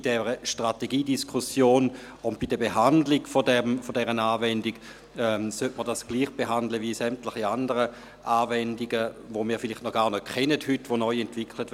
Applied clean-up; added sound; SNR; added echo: none; none; none; none.